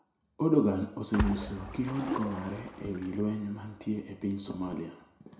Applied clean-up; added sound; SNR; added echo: none; Splash, splatter; 7 dB; reverberation time 0.6 s.